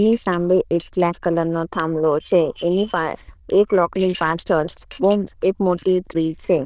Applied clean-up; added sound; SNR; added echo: neural diffusion model UNIVERSE++.